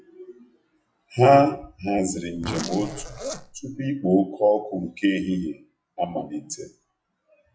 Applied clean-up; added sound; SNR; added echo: classical method log-MMSE.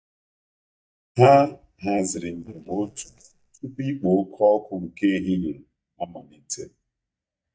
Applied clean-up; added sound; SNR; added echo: neural mask model DeepFilterNet 3.